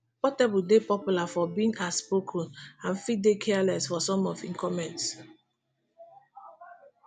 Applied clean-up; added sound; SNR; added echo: none; Ringtone; 19 dB; none.